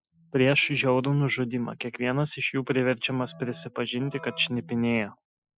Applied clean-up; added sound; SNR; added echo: classical method Wiener filter.